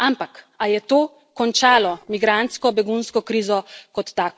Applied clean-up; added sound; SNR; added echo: neural separator model SepFormer DNS4.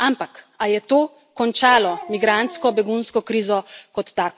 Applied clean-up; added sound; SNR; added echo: none; Bark; 17 dB; none.